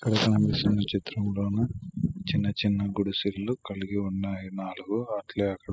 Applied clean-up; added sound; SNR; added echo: classical method spectral subtraction.